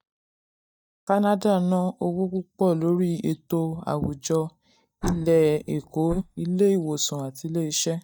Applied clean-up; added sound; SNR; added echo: neural mask model DeepFilterNet 3.